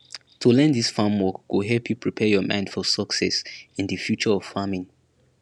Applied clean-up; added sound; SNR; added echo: none; none; none; none.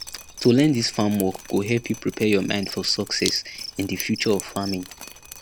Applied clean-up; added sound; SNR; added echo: none; Drip + Cricket; 14 dB; none.